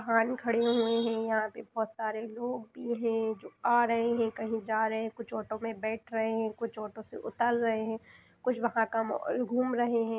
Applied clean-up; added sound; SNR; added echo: none; none; none; none.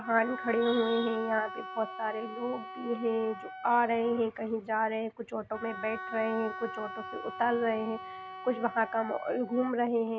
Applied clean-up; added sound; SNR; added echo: none; Wind instrument, woodwind instrument; 11 dB; none.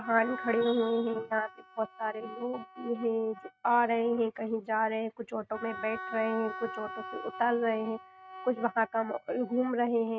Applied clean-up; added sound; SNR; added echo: neural mask model RNNoise.